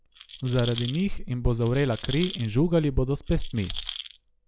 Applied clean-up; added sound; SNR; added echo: none; Rattle; 5 dB; none.